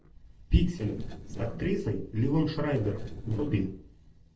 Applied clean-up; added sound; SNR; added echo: neural separator model SepFormer DNS4.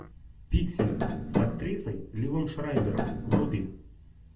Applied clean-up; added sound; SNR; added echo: none; Tap; -2 dB; reverberation time 0.3 s.